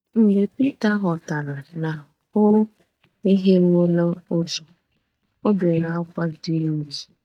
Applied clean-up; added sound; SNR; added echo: neural mask model DeepFilterNet 3.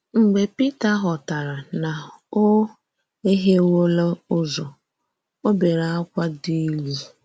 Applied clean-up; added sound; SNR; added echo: none; none; none; none.